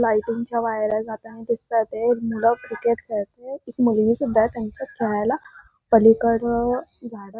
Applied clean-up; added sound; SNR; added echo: none; none; none; none.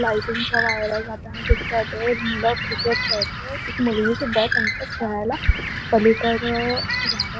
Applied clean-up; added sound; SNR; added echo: none; Bird; 1 dB; none.